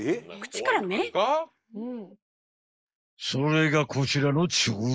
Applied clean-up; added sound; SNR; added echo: neural mask model Resemble Enhance denoiser.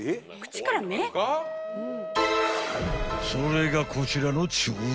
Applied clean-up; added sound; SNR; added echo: none; Wind instrument, woodwind instrument; 10 dB; none.